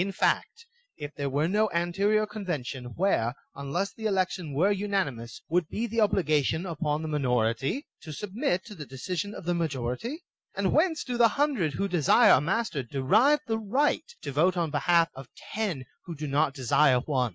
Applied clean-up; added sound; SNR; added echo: none; none; none; none.